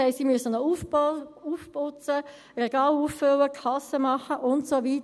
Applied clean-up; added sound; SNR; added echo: none; none; none; none.